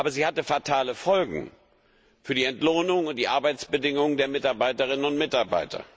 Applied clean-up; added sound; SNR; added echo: none; none; none; none.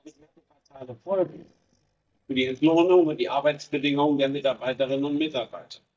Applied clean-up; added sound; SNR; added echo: neural mask model DeepFilterNet 3.